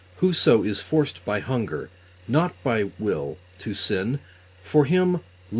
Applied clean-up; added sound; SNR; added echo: none; none; none; none.